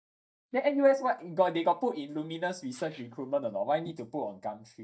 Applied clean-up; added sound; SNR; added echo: neural mask model DeepFilterNet 3.